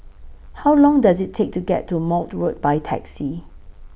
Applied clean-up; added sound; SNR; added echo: none; none; none; none.